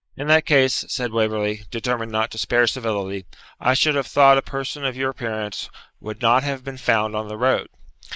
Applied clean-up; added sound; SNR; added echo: neural mask model Resemble Enhance denoiser.